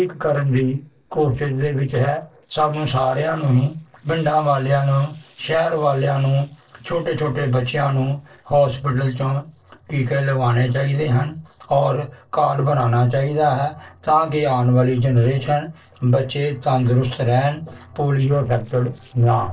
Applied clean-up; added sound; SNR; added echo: neural separator model SepFormer DNS4.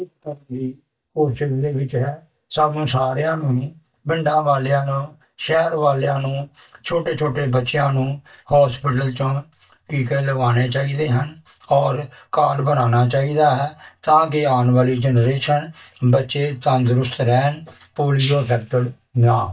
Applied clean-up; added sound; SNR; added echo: neural mask model DeepFilterNet 3.